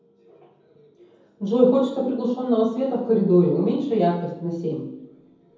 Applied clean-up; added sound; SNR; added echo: none; none; none; reverberation time 0.9 s.